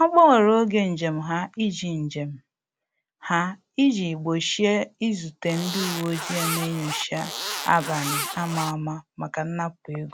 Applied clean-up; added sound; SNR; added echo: none; Zipper (clothing); 7 dB; none.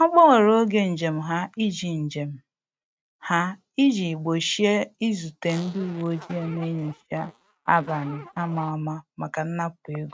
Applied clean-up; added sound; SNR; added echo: neural mask model RNNoise.